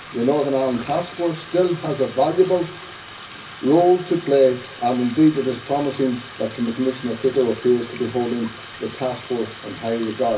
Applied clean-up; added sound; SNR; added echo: none; Bathtub (filling or washing); 17 dB; reverberation time 0.4 s.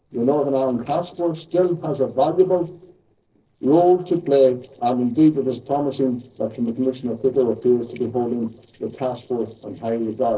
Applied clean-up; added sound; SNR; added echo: neural separator model SepFormer DNS4.